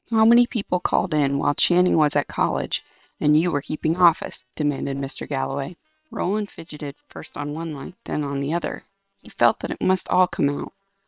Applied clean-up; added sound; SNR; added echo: neural separator model SepFormer WHAM!.